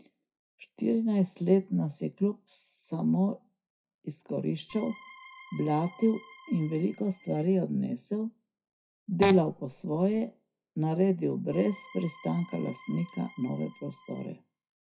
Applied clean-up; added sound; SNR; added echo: classical method WPE with log-MMSE.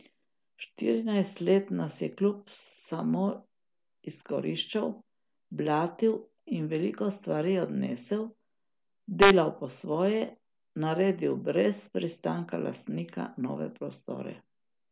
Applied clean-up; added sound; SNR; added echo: none; none; none; none.